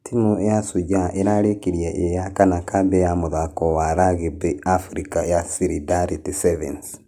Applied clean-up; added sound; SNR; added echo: none; none; none; none.